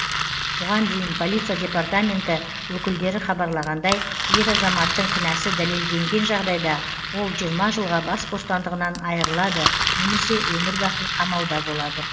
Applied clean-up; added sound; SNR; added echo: none; Engine; 1 dB; reverberation time 1.1 s.